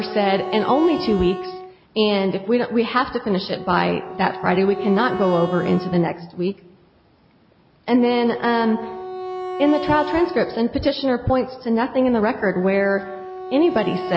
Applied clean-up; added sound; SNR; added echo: none; Wind instrument, woodwind instrument; 12 dB; none.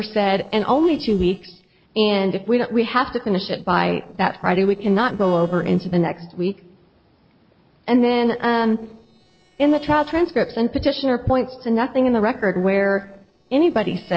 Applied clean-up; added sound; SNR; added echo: neural separator model SepFormer DNS4.